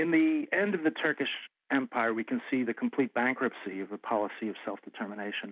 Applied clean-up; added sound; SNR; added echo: none; none; none; none.